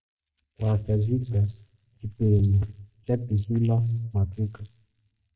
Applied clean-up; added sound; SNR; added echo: neural mask model DeepFilterNet 3.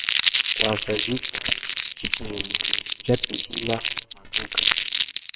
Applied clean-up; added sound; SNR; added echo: neural separator model SepFormer WHAMR!.